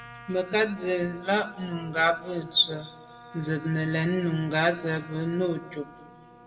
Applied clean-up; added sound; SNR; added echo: none; Trumpet; 19 dB; reverberation time 1.2 s.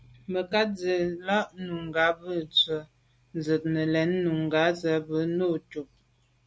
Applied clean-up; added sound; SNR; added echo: none; none; none; none.